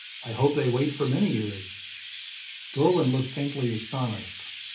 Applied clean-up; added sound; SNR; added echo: none; Chirp, tweet; 11 dB; reverberation time 0.3 s.